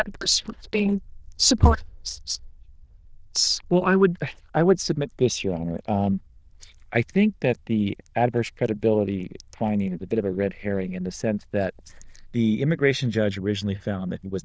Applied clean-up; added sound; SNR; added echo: neural diffusion model UNIVERSE++.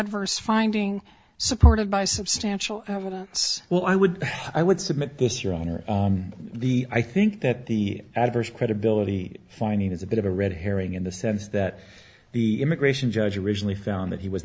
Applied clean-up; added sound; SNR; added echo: none; none; none; none.